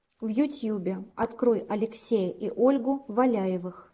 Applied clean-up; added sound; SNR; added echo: neural separator model SepFormer DNS4.